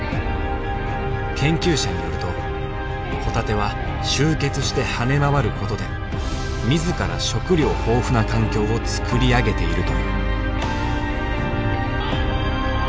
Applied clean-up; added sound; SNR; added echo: none; none; none; none.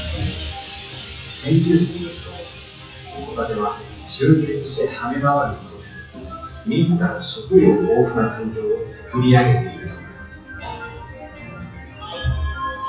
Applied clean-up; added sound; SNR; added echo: classical method WPE with log-MMSE.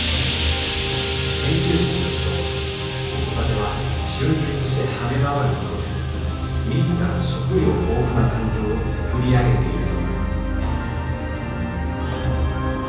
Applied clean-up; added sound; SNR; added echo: none; Hiss; 9 dB; reverberation time 1.1 s.